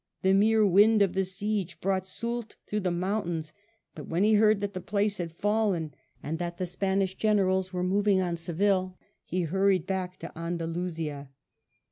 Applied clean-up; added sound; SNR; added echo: none; none; none; none.